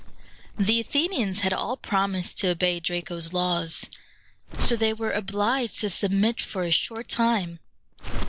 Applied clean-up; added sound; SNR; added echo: none; Crumpling, crinkling; 6 dB; none.